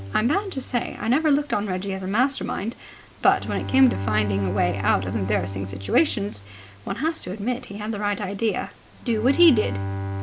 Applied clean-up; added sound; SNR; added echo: none; Bowed string instrument; 9 dB; none.